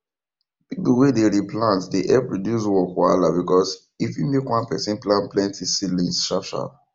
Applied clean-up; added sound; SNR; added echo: none; none; none; none.